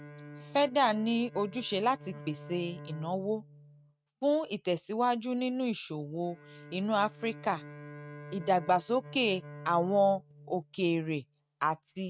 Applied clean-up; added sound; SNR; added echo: neural mask model RNNoise.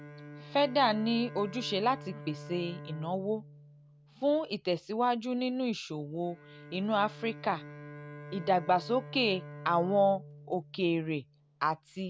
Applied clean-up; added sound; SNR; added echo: none; Bowed string instrument; 16 dB; none.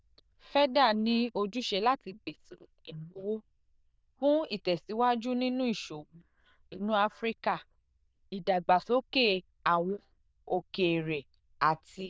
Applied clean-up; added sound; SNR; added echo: neural diffusion model UNIVERSE++.